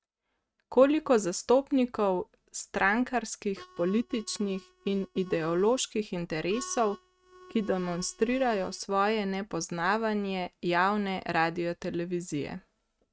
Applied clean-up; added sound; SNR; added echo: neural mask model RNNoise.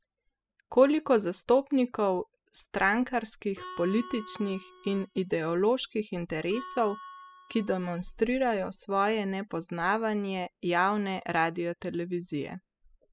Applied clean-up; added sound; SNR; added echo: classical method spectral subtraction.